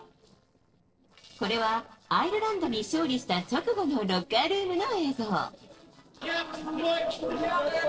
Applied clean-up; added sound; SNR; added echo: neural separator model SepFormer DNS4.